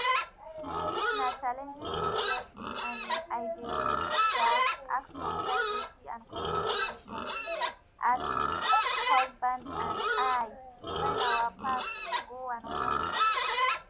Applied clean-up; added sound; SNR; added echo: none; Livestock, farm animals, working animals; -4 dB; none.